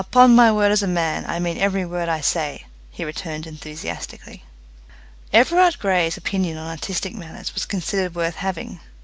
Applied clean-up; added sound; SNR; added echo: none; none; none; none.